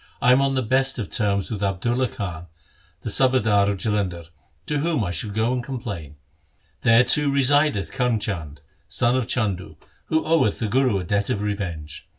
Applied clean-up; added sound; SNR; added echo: none; none; none; none.